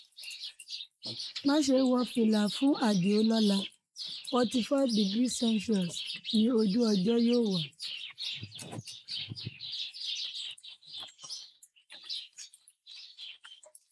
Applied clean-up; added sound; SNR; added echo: neural mask model Resemble Enhance denoiser.